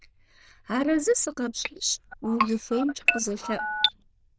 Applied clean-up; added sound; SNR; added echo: neural diffusion model UNIVERSE++.